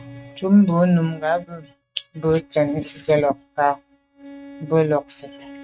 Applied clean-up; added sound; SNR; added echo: neural mask model RNNoise.